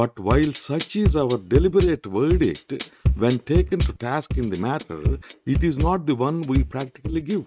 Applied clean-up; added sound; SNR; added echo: neural mask model RNNoise.